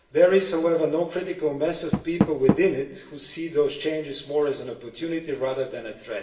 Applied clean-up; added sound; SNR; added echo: none; Door; 8 dB; reverberation time 0.9 s.